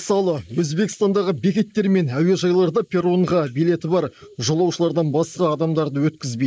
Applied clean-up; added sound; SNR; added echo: neural mask model Resemble Enhance denoiser.